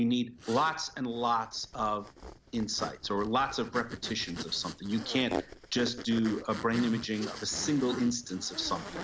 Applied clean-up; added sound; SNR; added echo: none; Zipper (clothing); 11 dB; none.